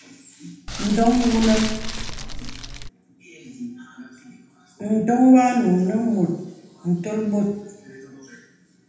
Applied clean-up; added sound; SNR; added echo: none; Fire; 5 dB; reverberation time 0.9 s.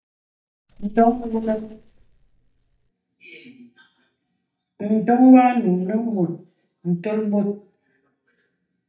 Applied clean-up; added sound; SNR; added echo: neural mask model DeepFilterNet 3.